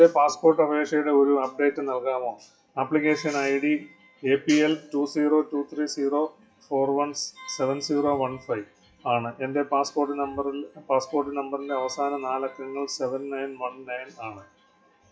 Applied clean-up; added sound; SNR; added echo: classical method WPE with log-MMSE.